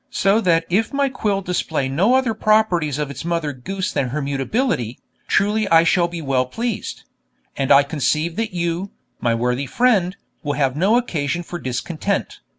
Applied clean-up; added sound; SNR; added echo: none; none; none; none.